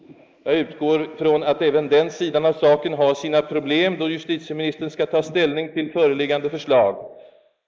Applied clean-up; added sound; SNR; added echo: neural mask model Resemble Enhance denoiser.